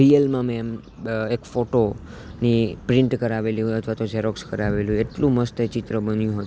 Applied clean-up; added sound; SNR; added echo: none; none; none; none.